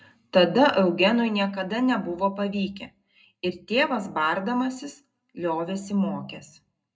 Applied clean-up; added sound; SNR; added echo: none; none; none; reverberation time 0.2 s.